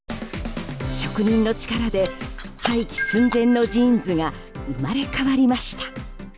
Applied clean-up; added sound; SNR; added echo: none; Shatter; 17 dB; none.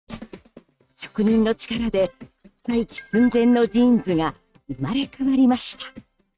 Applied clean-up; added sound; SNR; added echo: neural mask model RNNoise.